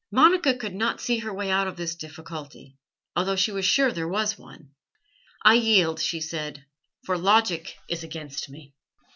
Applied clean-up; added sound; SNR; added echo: none; none; none; none.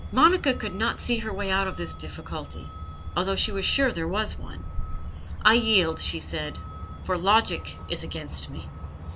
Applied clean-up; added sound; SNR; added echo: none; Truck; 7 dB; none.